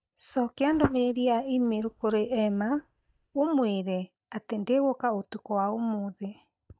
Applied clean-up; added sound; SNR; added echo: neural mask model DeepFilterNet 3.